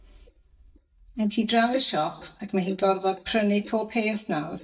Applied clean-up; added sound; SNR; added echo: neural mask model DeepFilterNet 3.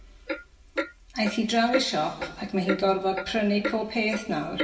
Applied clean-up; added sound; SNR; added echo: none; Clock; 8 dB; reverberation time 1.3 s.